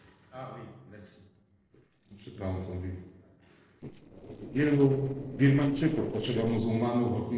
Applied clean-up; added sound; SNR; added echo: neural separator model SepFormer DNS4.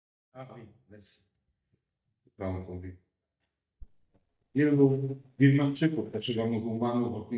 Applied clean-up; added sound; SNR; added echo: neural mask model DeepFilterNet 3.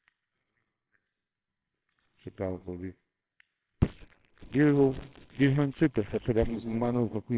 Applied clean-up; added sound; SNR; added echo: neural separator model SepFormer WHAMR!.